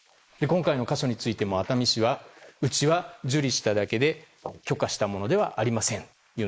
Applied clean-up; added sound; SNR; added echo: neural mask model Resemble Enhance denoiser.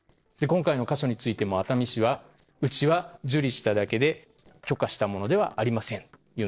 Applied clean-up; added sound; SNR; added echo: neural separator model SepFormer DNS4.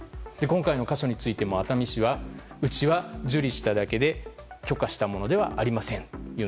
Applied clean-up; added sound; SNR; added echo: none; none; none; none.